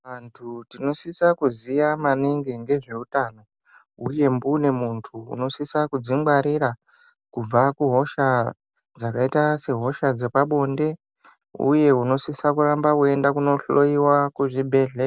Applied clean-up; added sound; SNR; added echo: none; none; none; none.